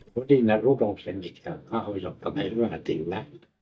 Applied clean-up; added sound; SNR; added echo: neural mask model DeepFilterNet 3.